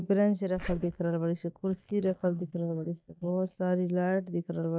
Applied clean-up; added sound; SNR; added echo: neural mask model DeepFilterNet 3.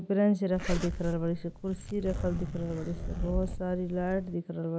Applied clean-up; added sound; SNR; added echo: none; Zipper (clothing); 5 dB; none.